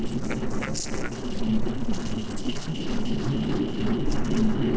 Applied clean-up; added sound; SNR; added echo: neural separator model SepFormer DNS4.